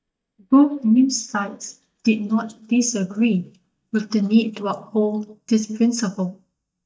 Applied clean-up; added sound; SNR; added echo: neural mask model DeepFilterNet 3.